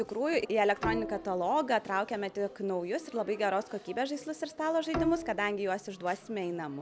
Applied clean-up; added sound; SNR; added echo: none; Bowed string instrument; 8 dB; none.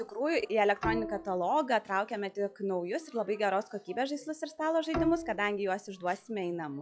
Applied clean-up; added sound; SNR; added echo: classical method log-MMSE.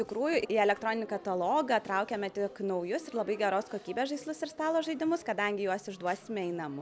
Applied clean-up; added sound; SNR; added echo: none; none; none; none.